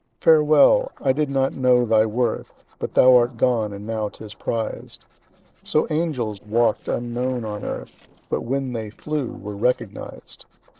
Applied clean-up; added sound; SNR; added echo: neural separator model SepFormer DNS4.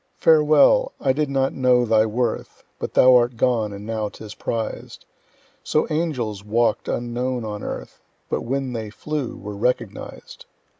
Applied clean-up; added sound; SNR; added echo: none; none; none; none.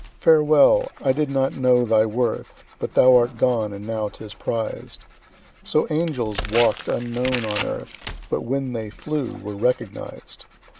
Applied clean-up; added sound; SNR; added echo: none; Tearing; 14 dB; none.